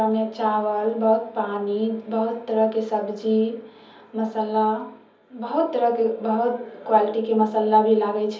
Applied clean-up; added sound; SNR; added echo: none; none; none; reverberation time 0.7 s.